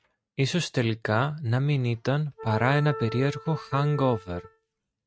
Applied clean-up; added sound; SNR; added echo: neural mask model RNNoise.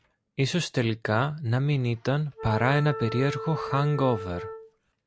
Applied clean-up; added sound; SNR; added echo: none; Wind instrument, woodwind instrument; 10 dB; none.